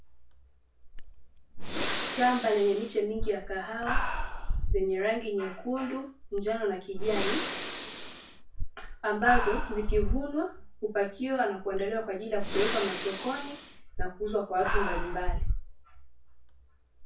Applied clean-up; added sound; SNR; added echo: none; Breathing; 0 dB; reverberation time 0.3 s.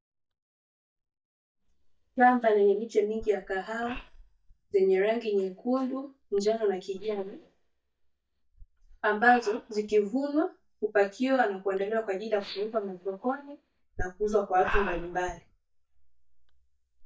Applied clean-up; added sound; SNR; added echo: neural mask model DeepFilterNet 3.